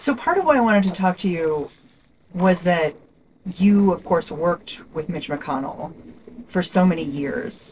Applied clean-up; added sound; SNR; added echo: neural separator model SepFormer DNS4.